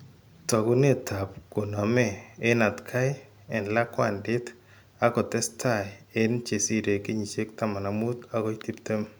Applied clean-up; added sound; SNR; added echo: none; none; none; none.